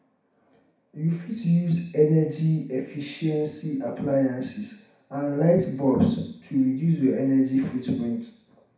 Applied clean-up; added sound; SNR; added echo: none; none; none; reverberation time 0.6 s.